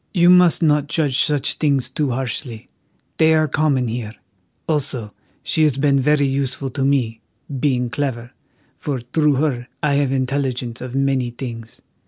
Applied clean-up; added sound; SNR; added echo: none; none; none; none.